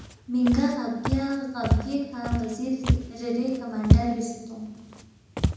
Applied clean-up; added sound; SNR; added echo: none; Walk, footsteps; -1 dB; reverberation time 0.9 s.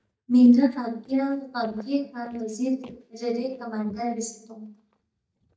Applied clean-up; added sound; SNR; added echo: neural mask model DeepFilterNet 3.